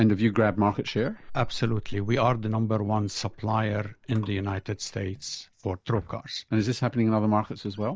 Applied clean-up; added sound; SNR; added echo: neural mask model DeepFilterNet 3.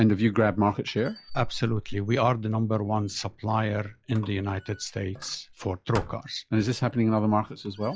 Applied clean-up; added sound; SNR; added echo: classical method log-MMSE.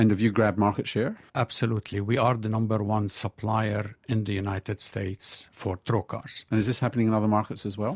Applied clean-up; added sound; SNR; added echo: none; none; none; none.